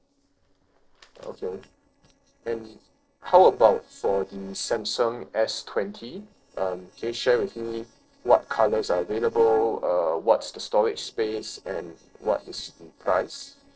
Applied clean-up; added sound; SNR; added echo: neural separator model SepFormer DNS4.